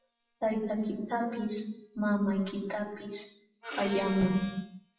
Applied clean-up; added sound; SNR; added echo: classical method WPE with log-MMSE.